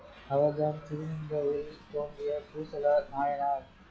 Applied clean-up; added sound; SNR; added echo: classical method log-MMSE.